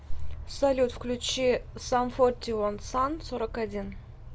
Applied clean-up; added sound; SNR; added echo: none; none; none; none.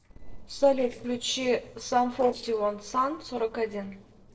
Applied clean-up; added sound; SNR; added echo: neural separator model SepFormer DNS4.